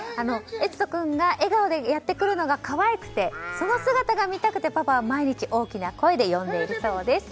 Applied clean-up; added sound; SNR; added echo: none; Livestock, farm animals, working animals; 12 dB; none.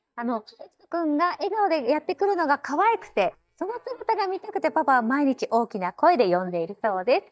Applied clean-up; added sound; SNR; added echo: neural mask model DeepFilterNet 3.